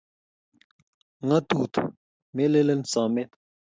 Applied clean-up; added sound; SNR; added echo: none; none; none; none.